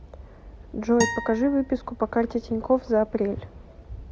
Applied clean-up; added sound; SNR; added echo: none; Acoustic guitar; 8 dB; none.